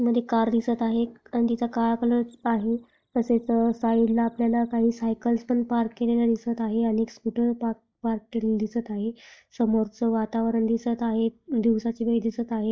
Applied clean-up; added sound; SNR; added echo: neural mask model DeepFilterNet 3.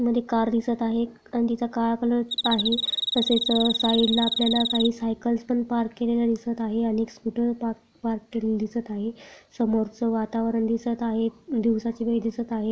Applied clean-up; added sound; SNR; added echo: none; Cricket; 2 dB; none.